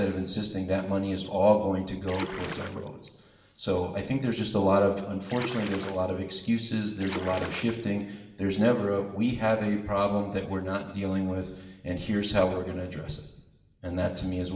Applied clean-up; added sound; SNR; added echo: none; Splash, splatter; 12 dB; reverberation time 1.0 s.